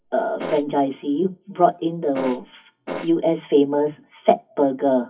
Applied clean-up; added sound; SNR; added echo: classical method WPE with log-MMSE.